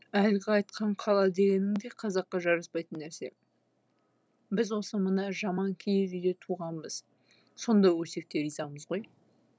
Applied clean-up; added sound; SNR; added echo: none; none; none; none.